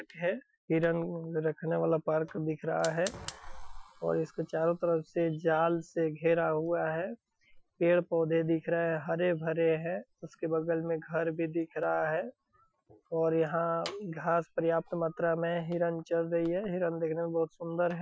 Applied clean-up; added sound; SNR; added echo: classical method Wiener filter.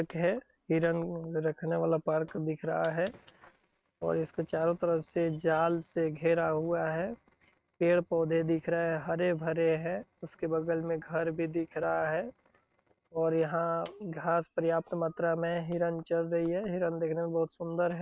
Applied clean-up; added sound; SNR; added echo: neural mask model RNNoise.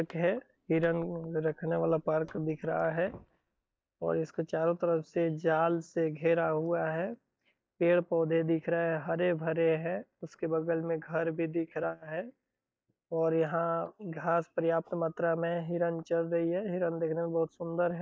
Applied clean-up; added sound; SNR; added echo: neural mask model DeepFilterNet 3.